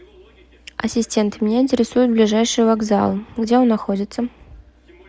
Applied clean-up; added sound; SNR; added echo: none; none; none; none.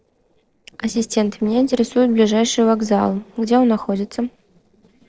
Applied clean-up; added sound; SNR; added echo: neural separator model SepFormer DNS4.